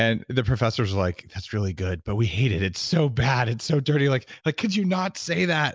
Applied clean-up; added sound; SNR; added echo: none; none; none; none.